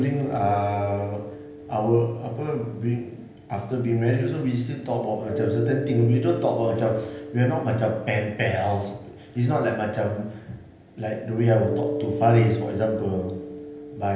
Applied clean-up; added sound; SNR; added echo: none; Mallet percussion; 11 dB; reverberation time 0.8 s.